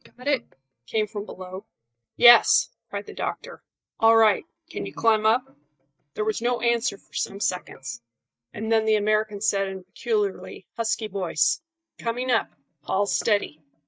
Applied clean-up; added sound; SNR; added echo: neural mask model DeepFilterNet 3.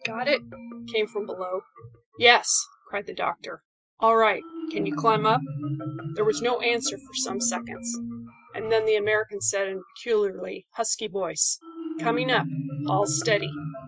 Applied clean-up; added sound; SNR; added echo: classical method Wiener filter.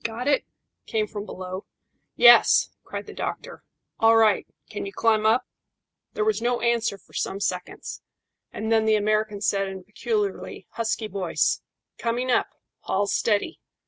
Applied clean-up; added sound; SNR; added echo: none; none; none; none.